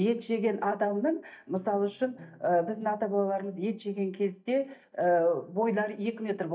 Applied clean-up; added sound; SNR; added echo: neural mask model DeepFilterNet 3.